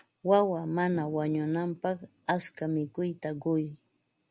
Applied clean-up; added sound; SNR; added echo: none; none; none; none.